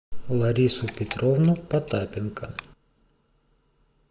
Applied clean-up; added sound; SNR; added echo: none; Camera; 16 dB; none.